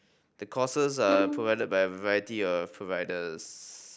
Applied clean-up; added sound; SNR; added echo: none; Bowed string instrument; 7 dB; none.